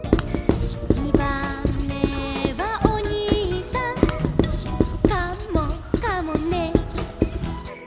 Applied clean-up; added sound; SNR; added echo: none; Writing; -4 dB; none.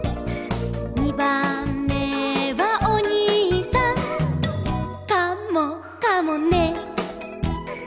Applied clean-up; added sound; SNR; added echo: none; none; none; none.